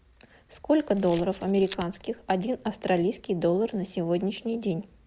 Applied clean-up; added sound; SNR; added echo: none; Camera; 19 dB; none.